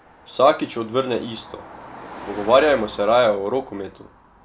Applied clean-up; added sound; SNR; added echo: none; Car passing by; 18 dB; none.